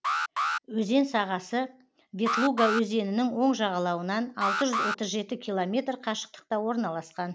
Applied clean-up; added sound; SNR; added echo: none; Alarm; 4 dB; none.